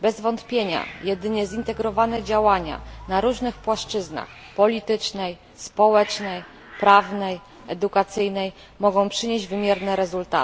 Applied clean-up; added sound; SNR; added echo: none; Hiss + Idling / Truck; 19 dB; none.